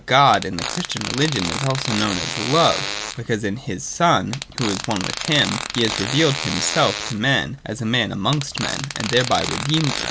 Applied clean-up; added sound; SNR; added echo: none; Fart; 7 dB; none.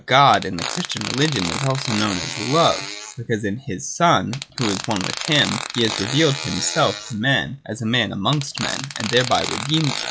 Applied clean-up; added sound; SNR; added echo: classical method log-MMSE.